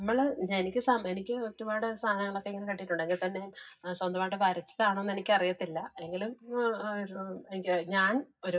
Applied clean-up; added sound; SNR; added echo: neural mask model DeepFilterNet 3.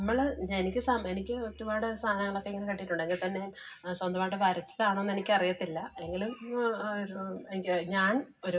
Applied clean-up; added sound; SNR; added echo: none; Bowed string instrument; 18 dB; reverberation time 0.4 s.